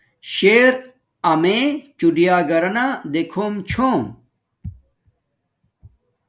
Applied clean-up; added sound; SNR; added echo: none; none; none; none.